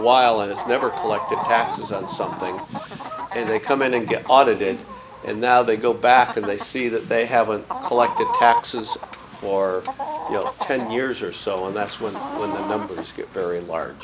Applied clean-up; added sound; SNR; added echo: none; Chicken, rooster; 8 dB; none.